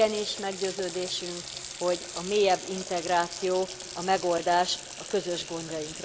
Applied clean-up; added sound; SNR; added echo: none; Water tap, faucet; 11 dB; none.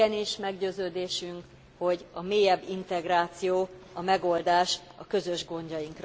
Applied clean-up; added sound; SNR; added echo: none; none; none; none.